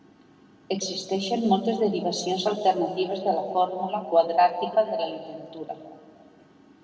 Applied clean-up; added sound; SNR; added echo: none; none; none; reverberation time 1.8 s.